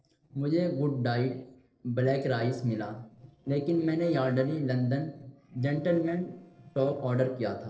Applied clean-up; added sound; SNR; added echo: neural separator model SepFormer DNS4.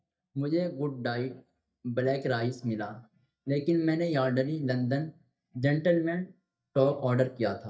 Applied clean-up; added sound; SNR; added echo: neural mask model DeepFilterNet 3.